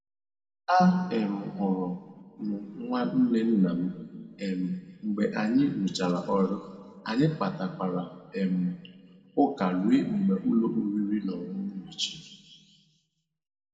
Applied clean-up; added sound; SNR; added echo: none; none; none; reverberation time 1.6 s.